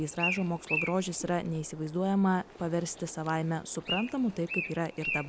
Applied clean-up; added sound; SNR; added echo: none; Bird; 7 dB; none.